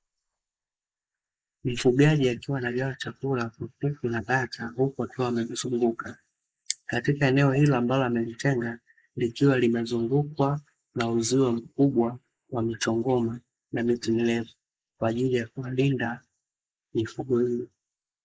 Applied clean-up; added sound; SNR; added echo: neural mask model Resemble Enhance denoiser.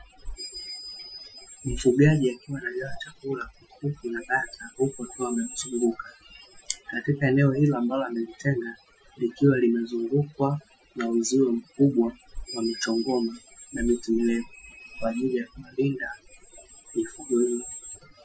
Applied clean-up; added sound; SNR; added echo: classical method Wiener filter.